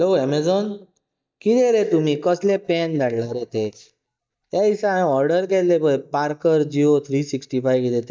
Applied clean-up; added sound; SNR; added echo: neural mask model DeepFilterNet 3.